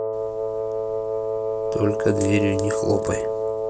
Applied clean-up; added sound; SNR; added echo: none; Wind instrument, woodwind instrument; -1 dB; none.